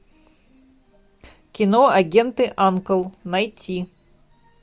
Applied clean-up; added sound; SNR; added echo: none; none; none; none.